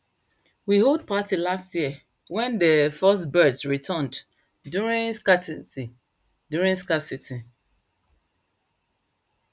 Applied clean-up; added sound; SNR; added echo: none; none; none; none.